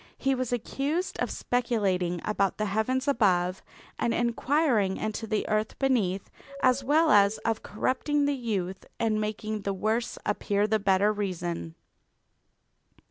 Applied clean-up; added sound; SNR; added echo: none; Doorbell; 19 dB; none.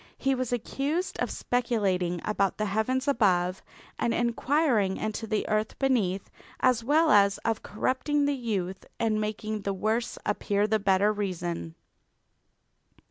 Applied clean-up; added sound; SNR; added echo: none; none; none; none.